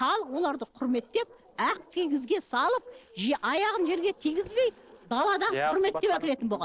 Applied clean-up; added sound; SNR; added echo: neural separator model SepFormer DNS4.